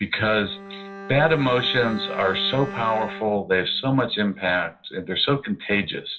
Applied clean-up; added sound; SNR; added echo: none; Bowed string instrument; 15 dB; reverberation time 0.2 s.